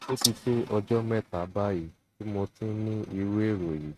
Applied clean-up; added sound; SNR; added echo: neural mask model RNNoise.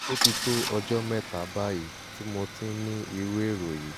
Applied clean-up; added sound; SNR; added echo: none; Idling / Engine starting / Car; 3 dB; none.